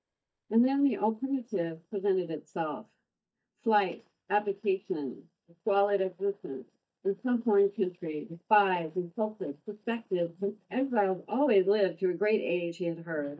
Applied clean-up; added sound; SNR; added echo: neural mask model DeepFilterNet 3.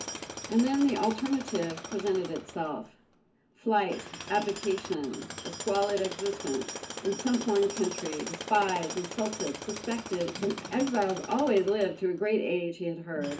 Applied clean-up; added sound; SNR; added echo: none; Tools; 11 dB; reverberation time 0.4 s.